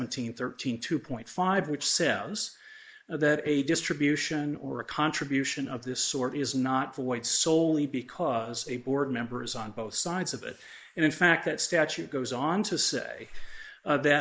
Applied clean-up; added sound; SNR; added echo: neural mask model Resemble Enhance denoiser.